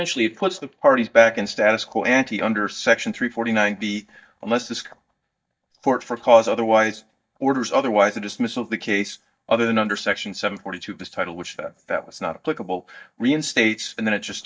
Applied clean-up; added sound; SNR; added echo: neural mask model DeepFilterNet 3.